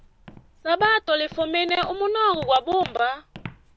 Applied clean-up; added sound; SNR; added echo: none; Walk, footsteps; 18 dB; none.